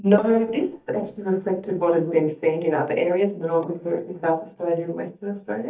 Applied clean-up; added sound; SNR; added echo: neural mask model DeepFilterNet 3.